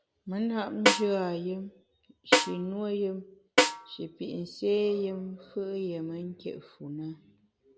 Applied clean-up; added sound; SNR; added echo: none; Snare drum; -4 dB; none.